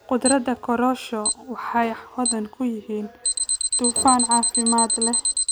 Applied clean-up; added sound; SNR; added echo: none; Alarm; 2 dB; none.